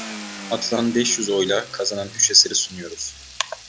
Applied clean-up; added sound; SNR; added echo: none; Car + Water tap, faucet / Liquid; 15 dB; none.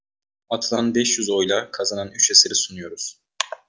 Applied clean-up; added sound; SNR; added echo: none; none; none; none.